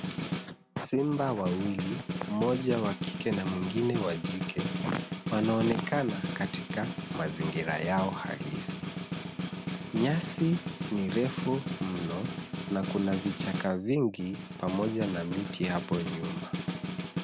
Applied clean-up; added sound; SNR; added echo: none; Snare drum; 4 dB; none.